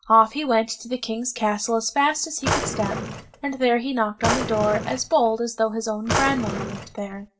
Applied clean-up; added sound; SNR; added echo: none; Drawer open or close; 4 dB; reverberation time 0.2 s.